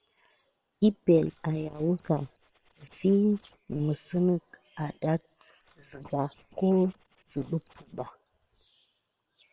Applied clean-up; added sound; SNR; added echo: neural separator model SepFormer WHAM!.